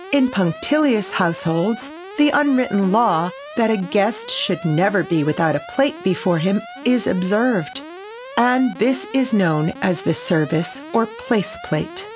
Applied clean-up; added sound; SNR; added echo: none; Alarm; 16 dB; none.